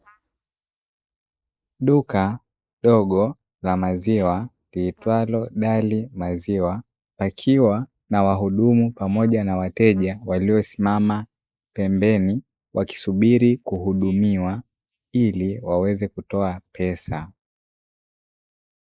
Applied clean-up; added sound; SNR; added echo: neural mask model Resemble Enhance denoiser.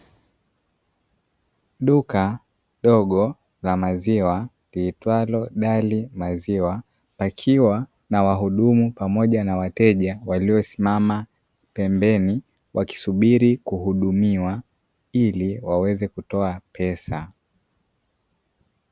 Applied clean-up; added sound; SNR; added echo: none; none; none; none.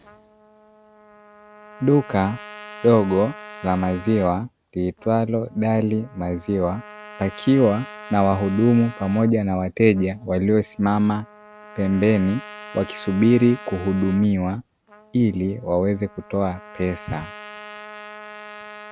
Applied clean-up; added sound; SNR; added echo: none; Trumpet; 19 dB; none.